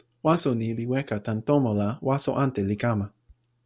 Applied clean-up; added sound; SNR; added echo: none; none; none; none.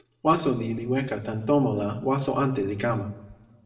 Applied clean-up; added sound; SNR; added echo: none; none; none; reverberation time 0.7 s.